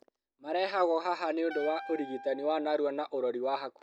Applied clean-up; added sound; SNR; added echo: none; Wind instrument, woodwind instrument; 14 dB; none.